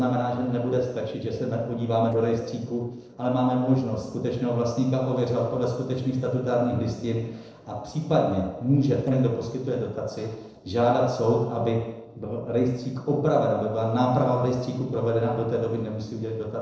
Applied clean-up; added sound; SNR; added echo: neural separator model SepFormer DNS4.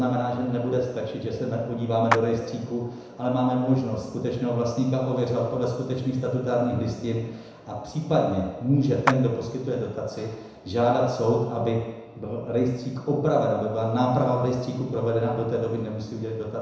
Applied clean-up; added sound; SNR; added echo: none; Clapping; 7 dB; reverberation time 1.0 s.